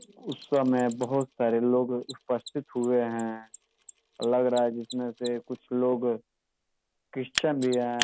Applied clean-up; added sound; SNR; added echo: neural mask model Resemble Enhance denoiser.